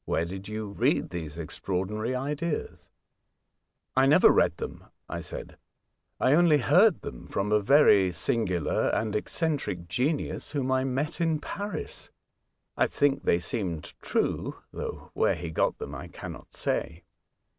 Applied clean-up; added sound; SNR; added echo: none; none; none; none.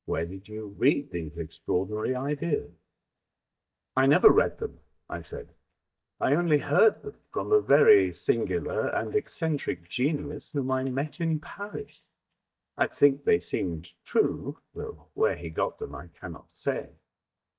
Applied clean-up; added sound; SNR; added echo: neural mask model DeepFilterNet 3.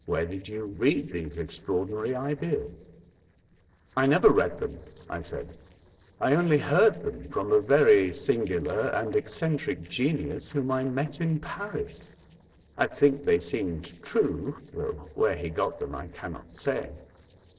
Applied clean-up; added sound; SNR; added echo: neural separator model SepFormer DNS4.